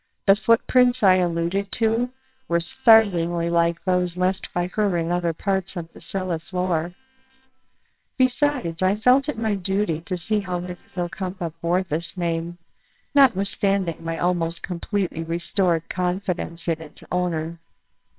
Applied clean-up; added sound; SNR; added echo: neural separator model SepFormer WHAMR!.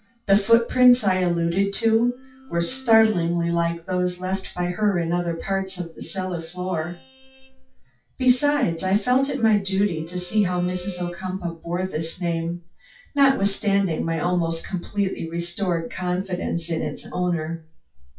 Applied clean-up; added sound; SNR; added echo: classical method WPE with log-MMSE.